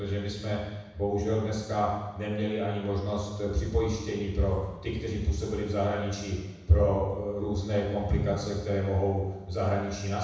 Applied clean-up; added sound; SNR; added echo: none; none; none; reverberation time 1.1 s.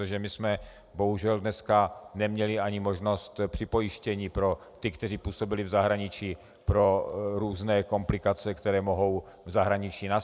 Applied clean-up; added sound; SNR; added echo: none; none; none; none.